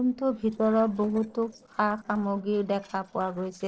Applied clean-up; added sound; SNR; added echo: neural separator model SepFormer DNS4.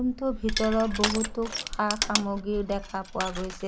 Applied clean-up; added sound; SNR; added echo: none; Crushing; 4 dB; none.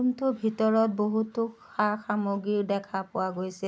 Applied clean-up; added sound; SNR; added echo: none; none; none; none.